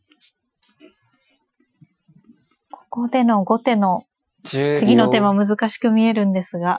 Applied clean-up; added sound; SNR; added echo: classical method Wiener filter.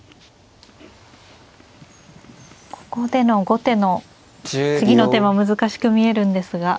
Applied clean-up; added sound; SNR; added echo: none; Bird; 14 dB; none.